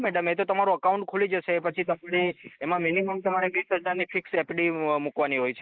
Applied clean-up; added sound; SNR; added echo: neural mask model Resemble Enhance denoiser.